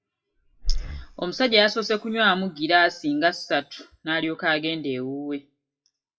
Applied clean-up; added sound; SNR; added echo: classical method WPE with log-MMSE.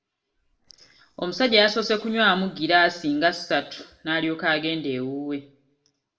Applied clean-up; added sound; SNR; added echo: neural separator model SepFormer DNS4.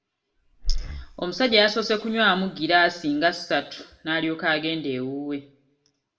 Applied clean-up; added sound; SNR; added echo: none; Breathing; 6 dB; reverberation time 0.6 s.